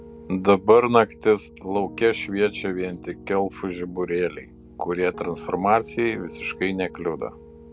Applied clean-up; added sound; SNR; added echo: none; Piano; 18 dB; none.